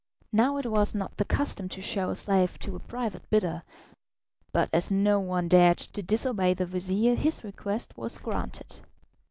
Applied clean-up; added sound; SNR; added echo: none; Slam; 10 dB; none.